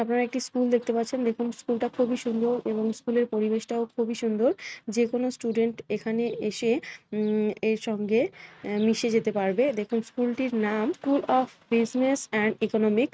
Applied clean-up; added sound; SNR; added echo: neural mask model RNNoise.